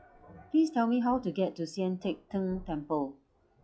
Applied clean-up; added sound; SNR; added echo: classical method log-MMSE.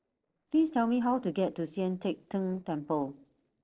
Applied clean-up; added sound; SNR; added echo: neural separator model SepFormer DNS4.